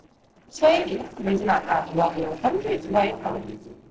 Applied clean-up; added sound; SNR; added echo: neural separator model SepFormer DNS4.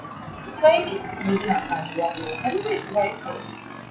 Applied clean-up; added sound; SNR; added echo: classical method WPE with log-MMSE.